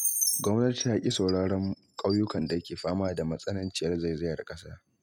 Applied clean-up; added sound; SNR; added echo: neural mask model RNNoise.